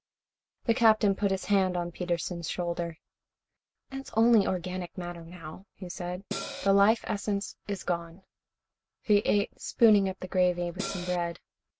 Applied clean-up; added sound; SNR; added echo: none; Cymbal; 6 dB; none.